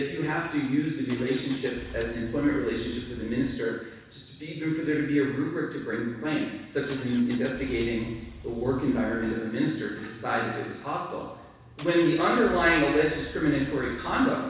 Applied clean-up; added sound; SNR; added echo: none; Engine; 16 dB; reverberation time 1.1 s.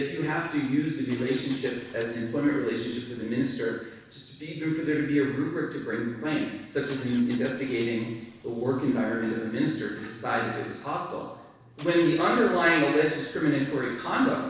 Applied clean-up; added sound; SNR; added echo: neural separator model SepFormer DNS4.